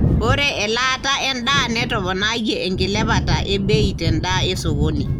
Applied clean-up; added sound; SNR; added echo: none; Thunder / Wind; 1 dB; none.